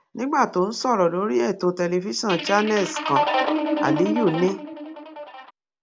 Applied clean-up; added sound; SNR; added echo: none; Guitar; 2 dB; none.